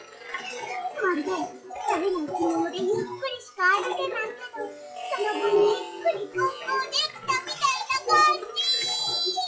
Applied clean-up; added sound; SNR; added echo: classical method WPE with log-MMSE.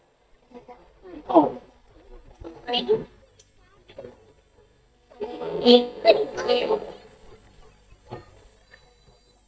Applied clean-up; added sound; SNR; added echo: neural mask model DeepFilterNet 3.